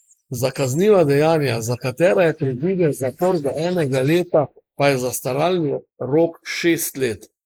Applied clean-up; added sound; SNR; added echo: neural mask model Resemble Enhance denoiser.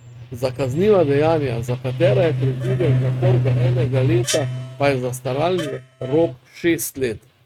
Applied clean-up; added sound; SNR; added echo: neural mask model RNNoise.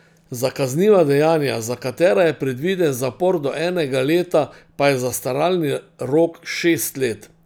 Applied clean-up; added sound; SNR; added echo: none; none; none; none.